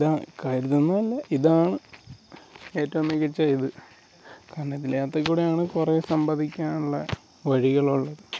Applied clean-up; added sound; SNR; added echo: none; none; none; none.